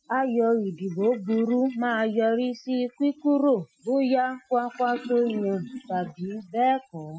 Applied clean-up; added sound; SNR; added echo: classical method Wiener filter.